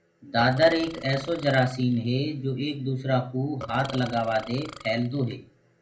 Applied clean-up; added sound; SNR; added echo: none; Burping, eructation; 15 dB; reverberation time 0.3 s.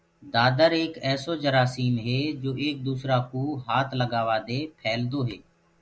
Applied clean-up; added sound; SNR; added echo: none; none; none; none.